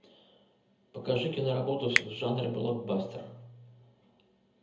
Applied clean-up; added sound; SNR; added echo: none; Finger snapping; 3 dB; reverberation time 0.7 s.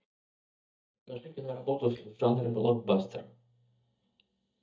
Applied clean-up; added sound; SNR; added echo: neural mask model DeepFilterNet 3.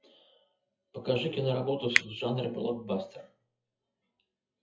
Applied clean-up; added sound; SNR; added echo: classical method WPE with log-MMSE.